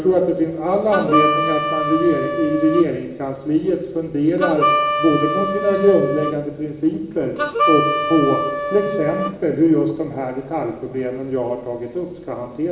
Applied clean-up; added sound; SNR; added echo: none; Harmonica; 2 dB; reverberation time 1.0 s.